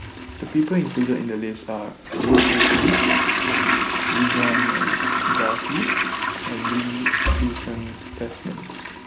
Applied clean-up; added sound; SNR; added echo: none; Toilet flush; -5 dB; none.